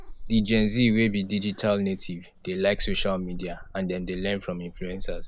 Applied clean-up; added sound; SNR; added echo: none; Meow / Purr; 9 dB; none.